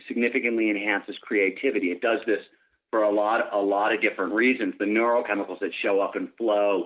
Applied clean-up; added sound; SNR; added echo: none; none; none; none.